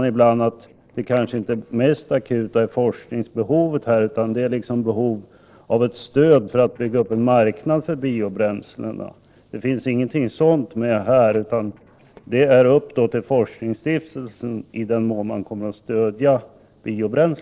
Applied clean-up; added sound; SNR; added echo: neural separator model SepFormer DNS4.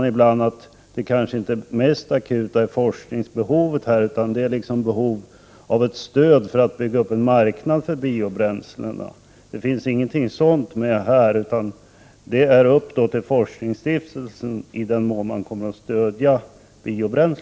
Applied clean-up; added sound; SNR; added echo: none; none; none; none.